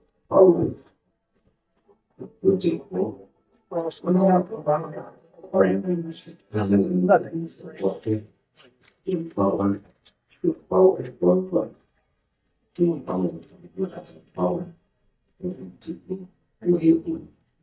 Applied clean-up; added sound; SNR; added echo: neural mask model DeepFilterNet 3.